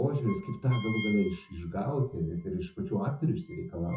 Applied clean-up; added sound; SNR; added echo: classical method WPE with log-MMSE.